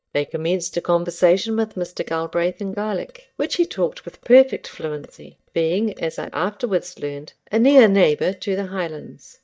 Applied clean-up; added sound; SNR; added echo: neural mask model DeepFilterNet 3.